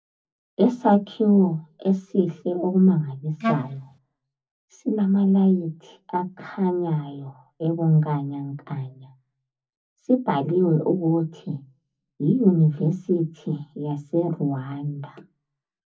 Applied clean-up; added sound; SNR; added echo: none; Wind instrument, woodwind instrument; 5 dB; reverberation time 0.3 s.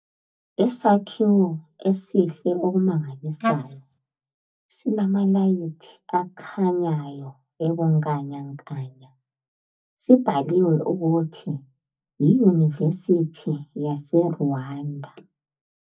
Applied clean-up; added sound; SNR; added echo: neural mask model DeepFilterNet 3.